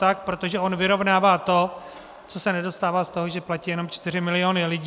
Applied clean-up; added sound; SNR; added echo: none; none; none; none.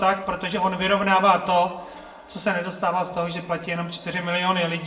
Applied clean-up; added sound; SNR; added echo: none; none; none; reverberation time 0.5 s.